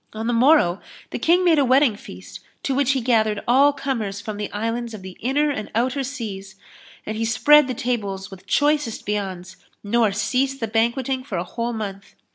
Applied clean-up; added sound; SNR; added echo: none; none; none; none.